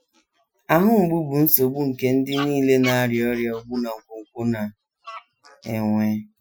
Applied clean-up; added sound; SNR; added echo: classical method Wiener filter.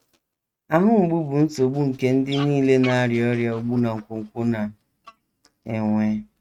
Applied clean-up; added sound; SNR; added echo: neural mask model RNNoise.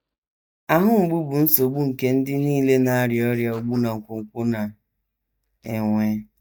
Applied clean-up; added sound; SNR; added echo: neural mask model DeepFilterNet 3.